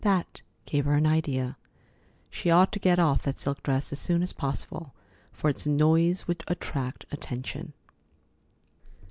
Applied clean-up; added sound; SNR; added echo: none; none; none; none.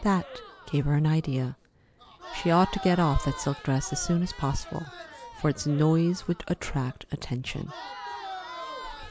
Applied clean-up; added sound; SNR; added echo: none; Crowd; 14 dB; none.